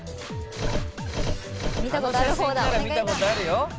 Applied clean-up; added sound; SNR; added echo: none; none; none; none.